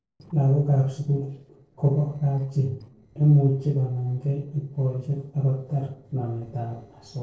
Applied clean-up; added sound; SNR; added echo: neural separator model SepFormer DNS4.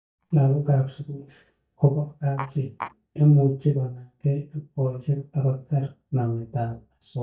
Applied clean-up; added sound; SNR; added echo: neural mask model DeepFilterNet 3.